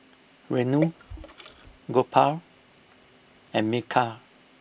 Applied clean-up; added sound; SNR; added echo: none; Water / Splash, splatter; 14 dB; none.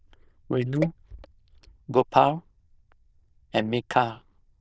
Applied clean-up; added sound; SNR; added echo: neural diffusion model UNIVERSE++.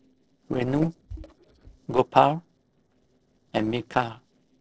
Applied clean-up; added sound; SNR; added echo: neural separator model SepFormer DNS4.